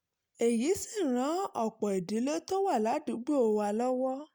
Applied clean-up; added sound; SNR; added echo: none; none; none; none.